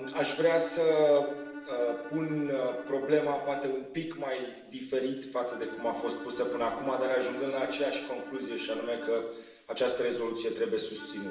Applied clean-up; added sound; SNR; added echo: none; Bowed string instrument; 13 dB; reverberation time 0.8 s.